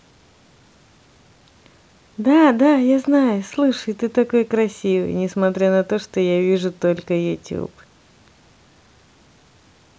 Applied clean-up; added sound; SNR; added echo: none; none; none; none.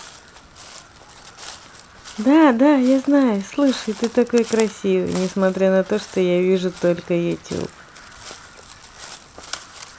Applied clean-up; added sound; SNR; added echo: none; Crow; 19 dB; none.